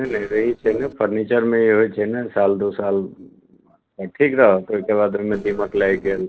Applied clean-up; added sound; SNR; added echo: neural separator model SepFormer DNS4.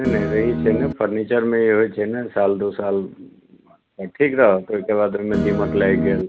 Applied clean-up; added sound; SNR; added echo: none; Guitar; 2 dB; none.